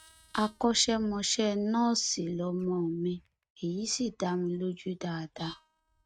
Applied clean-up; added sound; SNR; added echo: neural mask model RNNoise.